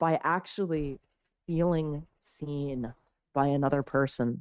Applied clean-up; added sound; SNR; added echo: neural mask model RNNoise.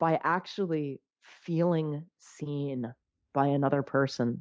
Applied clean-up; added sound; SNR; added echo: none; none; none; none.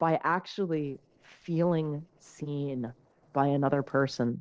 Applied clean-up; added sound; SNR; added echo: neural separator model SepFormer DNS4.